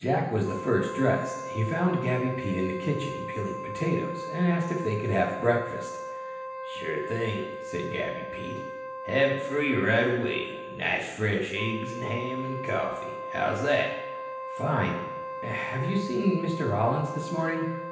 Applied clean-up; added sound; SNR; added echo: none; Wind instrument, woodwind instrument; 8 dB; reverberation time 0.9 s.